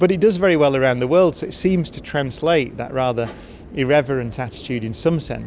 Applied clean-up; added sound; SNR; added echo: none; none; none; none.